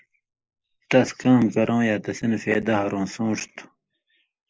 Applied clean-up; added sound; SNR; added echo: neural mask model Resemble Enhance denoiser.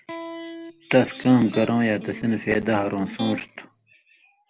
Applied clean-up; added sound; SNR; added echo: none; Electric guitar; 14 dB; none.